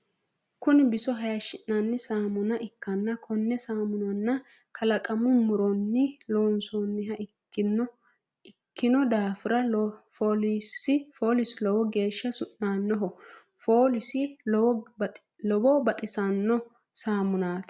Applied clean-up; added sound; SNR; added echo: none; none; none; none.